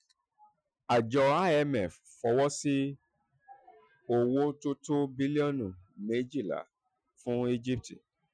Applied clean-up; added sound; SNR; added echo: classical method Wiener filter.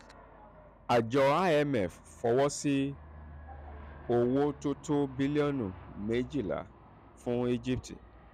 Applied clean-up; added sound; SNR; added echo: none; Aircraft; 19 dB; none.